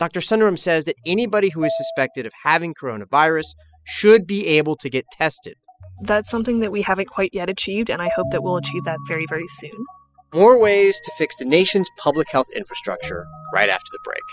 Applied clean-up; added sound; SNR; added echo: classical method spectral subtraction.